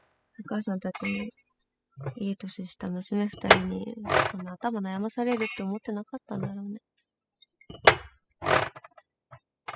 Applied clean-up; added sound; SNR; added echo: classical method spectral subtraction.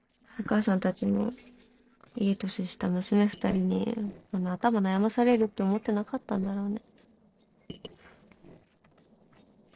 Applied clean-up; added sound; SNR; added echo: neural separator model SepFormer DNS4.